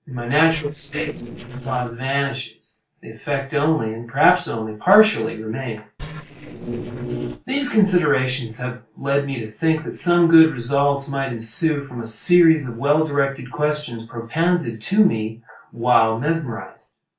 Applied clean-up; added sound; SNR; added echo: neural separator model SepFormer DNS4.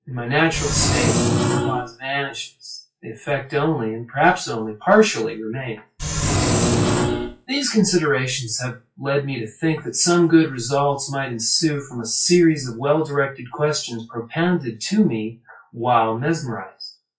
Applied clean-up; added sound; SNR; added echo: classical method WPE with log-MMSE.